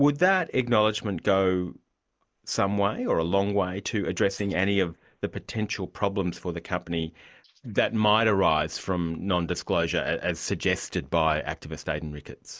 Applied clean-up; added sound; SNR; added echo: neural mask model Resemble Enhance denoiser.